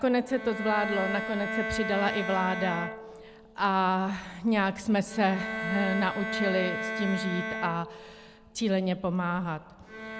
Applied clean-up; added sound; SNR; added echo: none; Bowed string instrument; 7 dB; none.